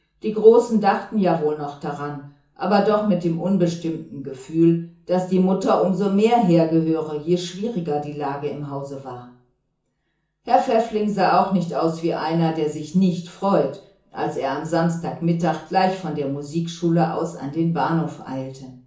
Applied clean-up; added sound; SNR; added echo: none; none; none; reverberation time 0.7 s.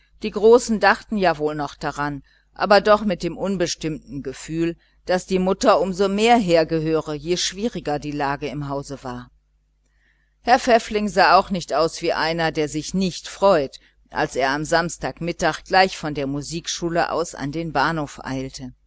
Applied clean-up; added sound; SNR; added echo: none; none; none; none.